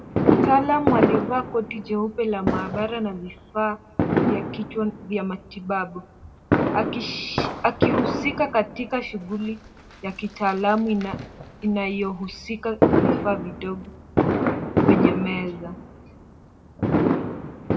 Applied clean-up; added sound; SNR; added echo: none; Fireworks; -2 dB; reverberation time 1.1 s.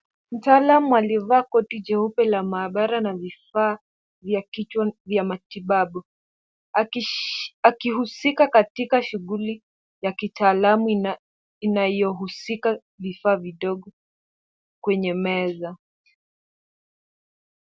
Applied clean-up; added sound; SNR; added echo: none; none; none; none.